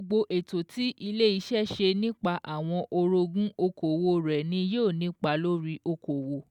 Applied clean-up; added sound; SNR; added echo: none; none; none; none.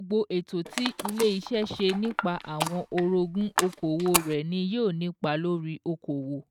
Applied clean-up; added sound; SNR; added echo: neural mask model RNNoise.